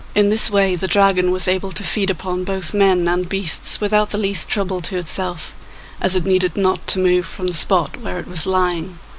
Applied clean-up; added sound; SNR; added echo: none; none; none; none.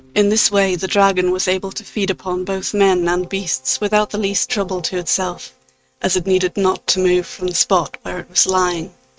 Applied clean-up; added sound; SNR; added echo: neural mask model RNNoise.